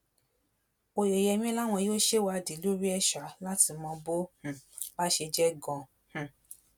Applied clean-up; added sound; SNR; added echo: none; none; none; none.